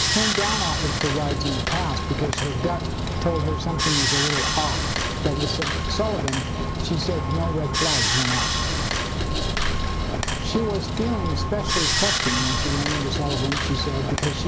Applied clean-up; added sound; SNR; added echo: none; Sawing; -3 dB; none.